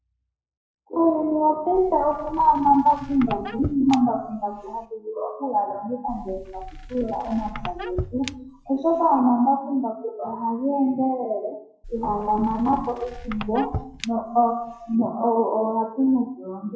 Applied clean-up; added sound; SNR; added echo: classical method WPE with log-MMSE.